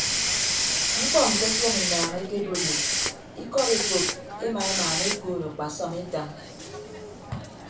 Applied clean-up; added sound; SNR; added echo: none; Hiss; -2 dB; reverberation time 0.3 s.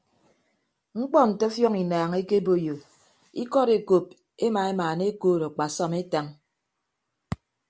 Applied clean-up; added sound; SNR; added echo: none; none; none; none.